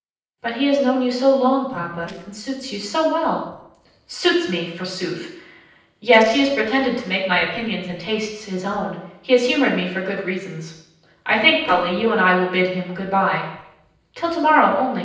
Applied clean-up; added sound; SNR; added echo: neural separator model SepFormer DNS4.